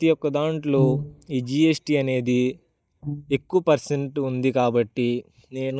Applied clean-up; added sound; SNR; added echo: neural mask model DeepFilterNet 3.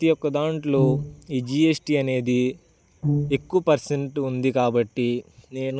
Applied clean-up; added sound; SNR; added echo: none; Brass instrument; 2 dB; none.